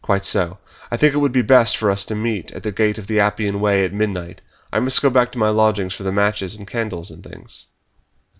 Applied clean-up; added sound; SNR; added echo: none; none; none; none.